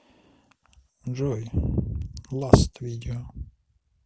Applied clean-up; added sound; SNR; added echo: none; none; none; none.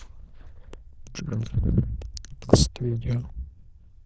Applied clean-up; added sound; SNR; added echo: neural diffusion model UNIVERSE++.